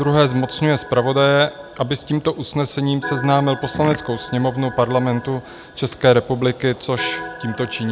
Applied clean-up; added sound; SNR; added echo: none; Fart + Organ; 14 dB; none.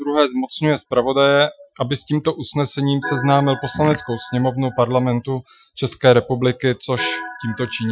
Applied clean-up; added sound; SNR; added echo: classical method Wiener filter.